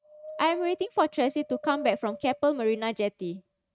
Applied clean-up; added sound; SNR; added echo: neural mask model RNNoise.